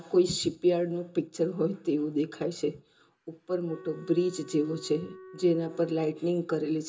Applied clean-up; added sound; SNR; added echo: none; Wind instrument, woodwind instrument; 19 dB; reverberation time 0.2 s.